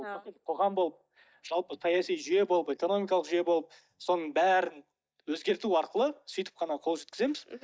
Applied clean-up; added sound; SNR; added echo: neural mask model DeepFilterNet 3.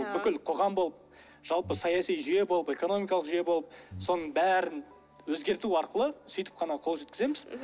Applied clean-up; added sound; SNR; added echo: none; Breathing; 14 dB; none.